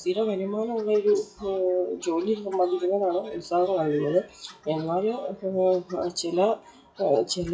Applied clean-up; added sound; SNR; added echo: classical method WPE with log-MMSE.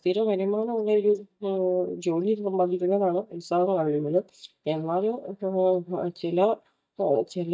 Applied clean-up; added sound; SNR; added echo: neural mask model DeepFilterNet 3.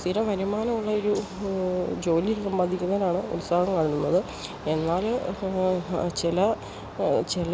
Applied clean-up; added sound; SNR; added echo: none; none; none; none.